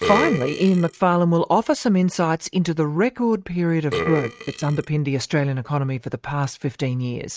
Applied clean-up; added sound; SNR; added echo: neural mask model RNNoise.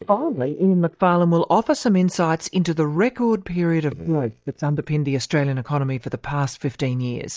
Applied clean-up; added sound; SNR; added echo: neural mask model DeepFilterNet 3.